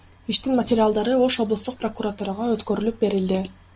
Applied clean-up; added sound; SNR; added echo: none; none; none; none.